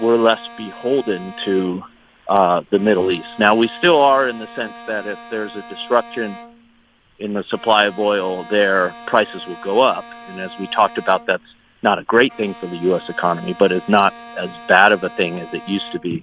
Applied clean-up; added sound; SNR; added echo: none; Bowed string instrument; 20 dB; none.